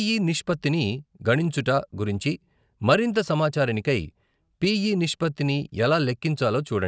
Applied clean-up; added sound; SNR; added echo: none; none; none; none.